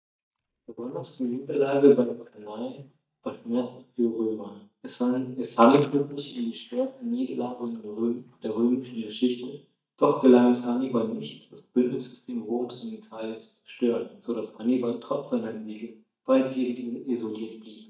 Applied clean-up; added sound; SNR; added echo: neural mask model DeepFilterNet 3.